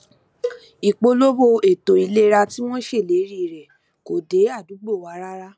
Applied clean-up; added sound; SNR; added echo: none; Cowbell; 14 dB; none.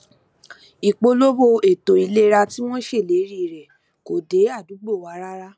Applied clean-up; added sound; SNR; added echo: none; none; none; none.